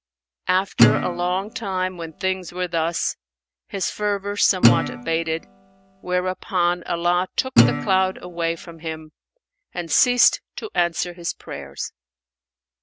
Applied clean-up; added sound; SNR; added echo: none; Guitar; -2 dB; none.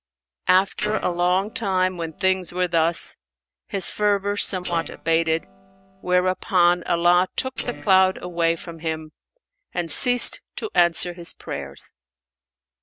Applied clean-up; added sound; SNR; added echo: neural separator model SepFormer DNS4.